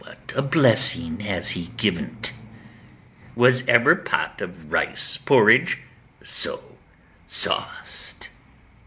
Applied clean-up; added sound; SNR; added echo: none; none; none; none.